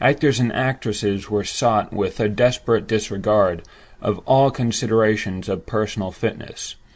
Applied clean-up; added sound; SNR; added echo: none; none; none; none.